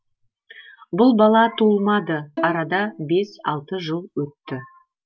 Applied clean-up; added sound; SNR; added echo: none; Bowed string instrument; 13 dB; none.